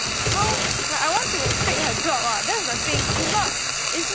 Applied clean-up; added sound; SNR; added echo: none; Drawer open or close + Frying (food); -4 dB; none.